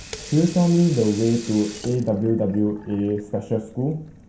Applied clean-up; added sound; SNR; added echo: none; Sink (filling or washing) / Water tap, faucet; 18 dB; reverberation time 0.2 s.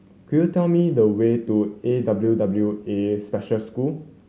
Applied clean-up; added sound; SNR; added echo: none; none; none; none.